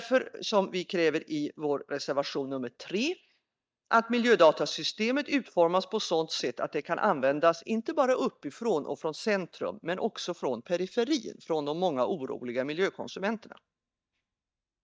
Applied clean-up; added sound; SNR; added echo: neural mask model DeepFilterNet 3.